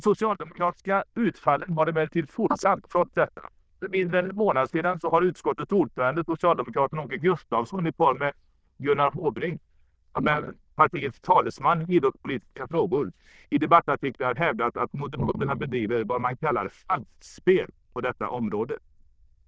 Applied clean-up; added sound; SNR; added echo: neural diffusion model UNIVERSE++.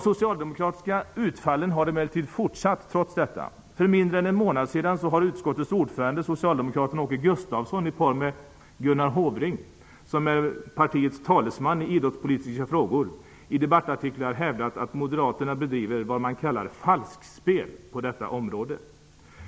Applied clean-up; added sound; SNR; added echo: none; none; none; none.